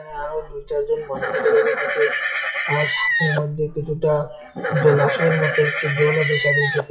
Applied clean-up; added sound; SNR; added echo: classical method WPE with log-MMSE.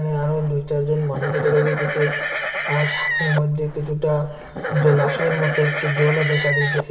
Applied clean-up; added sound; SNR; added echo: none; Livestock, farm animals, working animals; 5 dB; reverberation time 3.0 s.